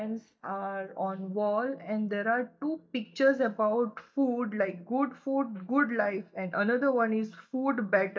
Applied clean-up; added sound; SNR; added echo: neural mask model DeepFilterNet 3.